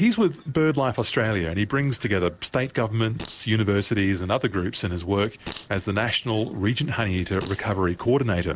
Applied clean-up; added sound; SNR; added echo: neural separator model SepFormer DNS4.